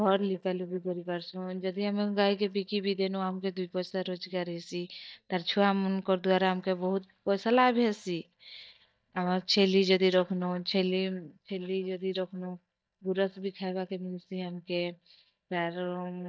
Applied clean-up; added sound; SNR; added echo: neural mask model DeepFilterNet 3.